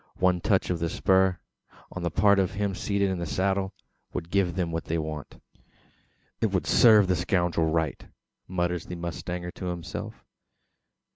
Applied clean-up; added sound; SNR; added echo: none; none; none; none.